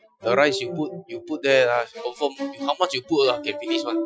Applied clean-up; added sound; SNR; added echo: classical method Wiener filter.